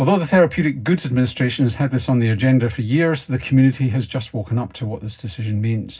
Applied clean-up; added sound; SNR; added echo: none; none; none; reverberation time 0.4 s.